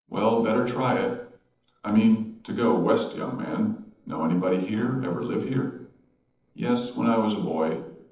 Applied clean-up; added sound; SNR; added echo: neural separator model SepFormer DNS4.